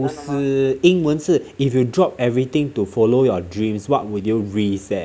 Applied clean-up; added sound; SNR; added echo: none; none; none; none.